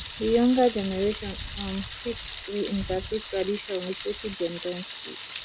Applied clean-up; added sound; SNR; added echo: none; Thunder; 10 dB; none.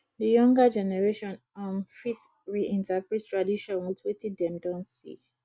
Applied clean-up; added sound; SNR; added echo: none; none; none; none.